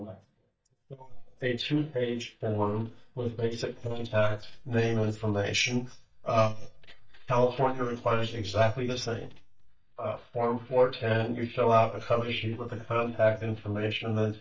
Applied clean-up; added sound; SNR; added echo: neural mask model DeepFilterNet 3.